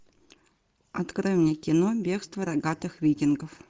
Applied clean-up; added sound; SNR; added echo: none; none; none; none.